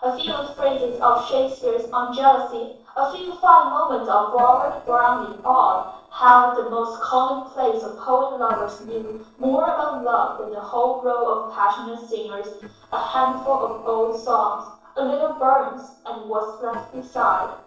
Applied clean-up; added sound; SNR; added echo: neural separator model SepFormer DNS4.